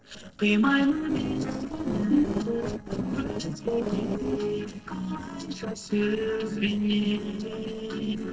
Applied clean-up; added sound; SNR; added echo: neural separator model SepFormer DNS4.